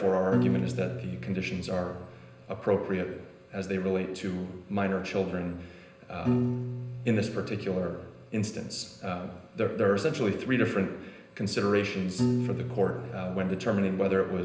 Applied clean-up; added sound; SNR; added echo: none; Piano; 6 dB; reverberation time 0.9 s.